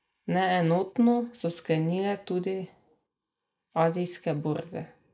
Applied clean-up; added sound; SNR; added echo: neural mask model Resemble Enhance denoiser.